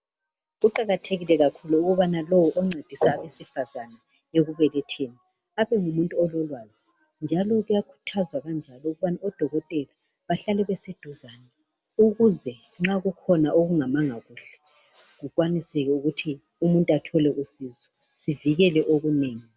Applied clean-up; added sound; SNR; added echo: none; none; none; none.